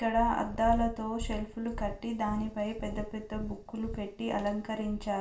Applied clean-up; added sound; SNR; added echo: none; Purr; 8 dB; reverberation time 0.4 s.